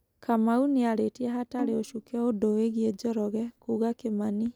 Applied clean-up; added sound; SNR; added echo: none; Bowed string instrument; 14 dB; none.